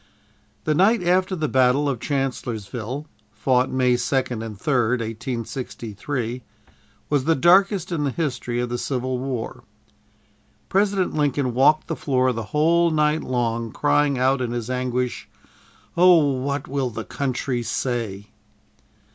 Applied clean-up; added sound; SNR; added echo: none; none; none; none.